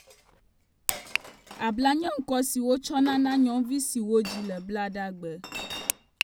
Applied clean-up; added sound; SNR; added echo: none; Chink, clink; 16 dB; none.